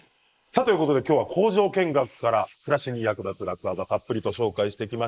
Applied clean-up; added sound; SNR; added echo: neural mask model Resemble Enhance denoiser.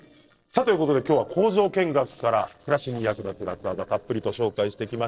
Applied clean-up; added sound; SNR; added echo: neural separator model SepFormer DNS4.